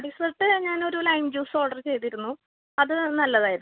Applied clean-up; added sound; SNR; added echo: none; none; none; none.